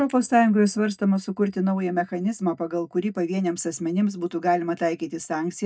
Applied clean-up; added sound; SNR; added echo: neural mask model DeepFilterNet 3.